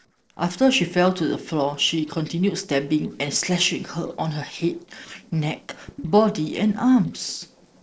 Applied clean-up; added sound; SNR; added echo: neural separator model SepFormer DNS4.